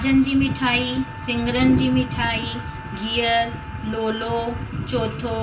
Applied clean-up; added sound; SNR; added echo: none; Wind instrument, woodwind instrument; 19 dB; reverberation time 0.1 s.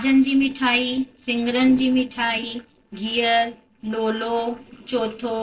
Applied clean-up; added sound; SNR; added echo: neural separator model SepFormer DNS4.